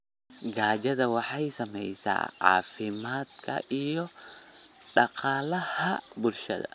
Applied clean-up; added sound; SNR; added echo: none; none; none; none.